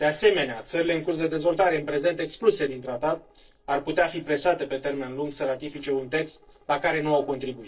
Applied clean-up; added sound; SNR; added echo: neural separator model SepFormer DNS4.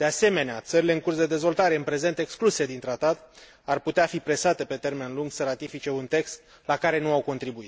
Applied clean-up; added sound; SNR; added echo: none; none; none; none.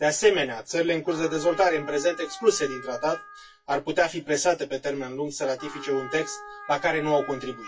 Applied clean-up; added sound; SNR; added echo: classical method WPE with log-MMSE.